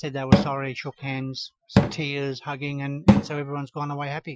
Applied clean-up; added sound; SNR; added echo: classical method Wiener filter.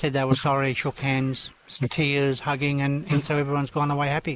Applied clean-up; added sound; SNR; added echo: neural mask model Resemble Enhance denoiser.